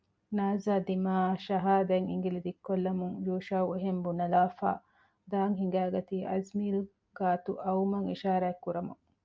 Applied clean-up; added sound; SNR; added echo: none; none; none; none.